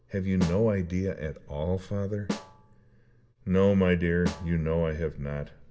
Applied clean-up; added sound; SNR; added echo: none; Snare drum; 12 dB; reverberation time 0.6 s.